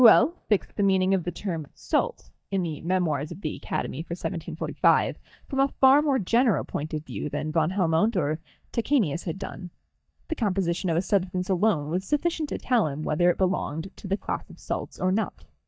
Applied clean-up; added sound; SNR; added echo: neural mask model DeepFilterNet 3.